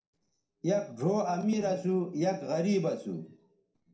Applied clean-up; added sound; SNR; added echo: neural separator model SepFormer DNS4.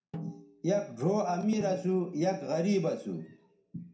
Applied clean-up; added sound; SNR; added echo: none; Snare drum; 16 dB; reverberation time 0.4 s.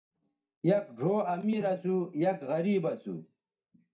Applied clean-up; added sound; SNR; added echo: neural mask model DeepFilterNet 3.